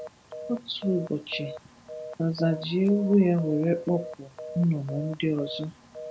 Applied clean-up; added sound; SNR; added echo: none; Telephone; 13 dB; none.